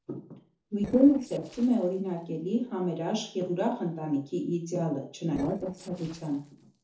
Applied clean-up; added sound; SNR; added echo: neural separator model SepFormer DNS4.